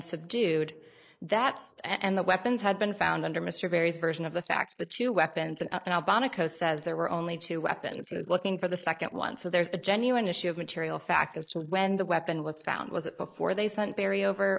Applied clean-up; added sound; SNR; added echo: neural mask model Resemble Enhance denoiser.